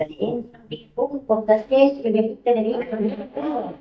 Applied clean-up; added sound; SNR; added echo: neural mask model DeepFilterNet 3.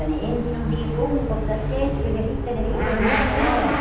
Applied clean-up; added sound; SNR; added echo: none; Motorcycle / Accelerating, revving, vroom; -2 dB; reverberation time 0.8 s.